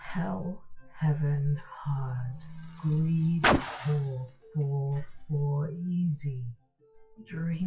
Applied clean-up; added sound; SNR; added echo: classical method WPE with log-MMSE.